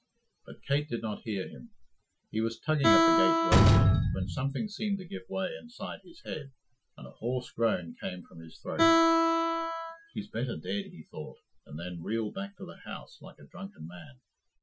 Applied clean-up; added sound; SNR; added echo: classical method Wiener filter.